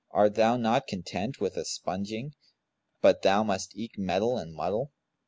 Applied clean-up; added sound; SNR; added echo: none; none; none; none.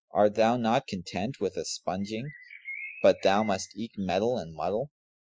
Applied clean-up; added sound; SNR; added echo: classical method Wiener filter.